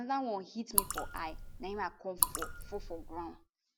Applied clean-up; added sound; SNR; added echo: none; Raindrop / Drip; -3 dB; none.